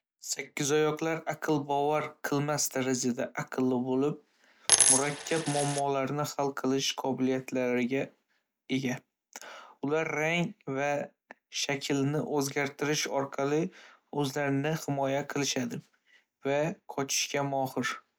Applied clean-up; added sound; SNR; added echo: none; Coin (dropping); -4 dB; none.